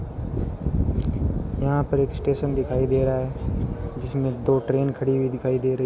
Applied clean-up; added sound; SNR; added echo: none; none; none; none.